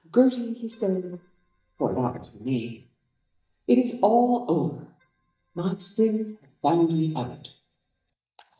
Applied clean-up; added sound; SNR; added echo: neural mask model DeepFilterNet 3.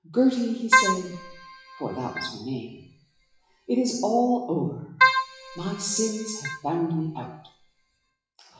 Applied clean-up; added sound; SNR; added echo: classical method WPE with log-MMSE.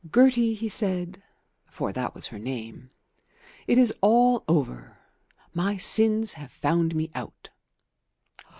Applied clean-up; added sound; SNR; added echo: none; none; none; none.